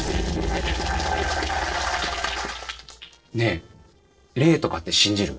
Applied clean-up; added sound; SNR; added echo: neural separator model SepFormer DNS4.